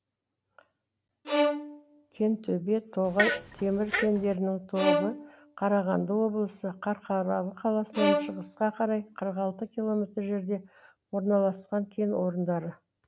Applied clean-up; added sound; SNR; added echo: none; Bowed string instrument + Fart; 2 dB; none.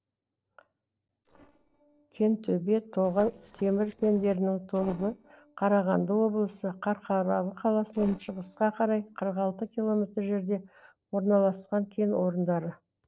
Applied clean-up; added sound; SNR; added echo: neural separator model SepFormer DNS4.